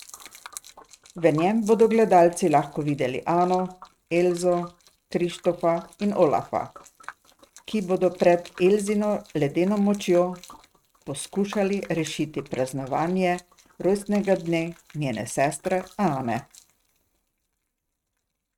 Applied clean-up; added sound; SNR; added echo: neural mask model RNNoise.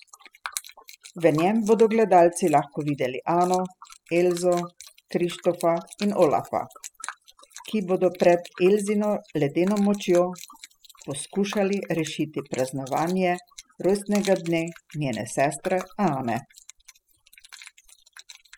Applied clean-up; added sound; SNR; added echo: classical method spectral subtraction.